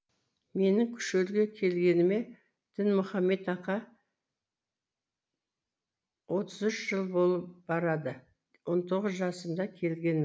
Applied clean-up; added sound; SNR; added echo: none; none; none; none.